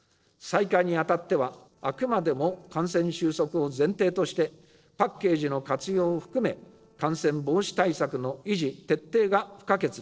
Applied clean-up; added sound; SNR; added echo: neural separator model SepFormer DNS4.